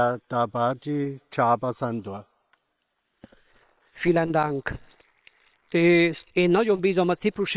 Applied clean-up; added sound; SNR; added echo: neural separator model SepFormer WHAM!.